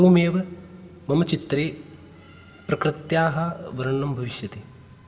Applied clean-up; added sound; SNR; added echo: none; Rattle (instrument); 13 dB; reverberation time 1.7 s.